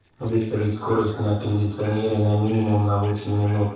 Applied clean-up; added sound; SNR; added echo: neural separator model SepFormer DNS4.